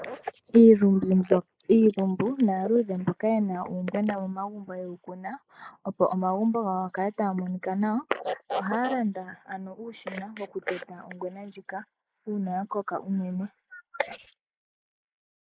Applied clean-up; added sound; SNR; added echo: neural mask model Resemble Enhance denoiser.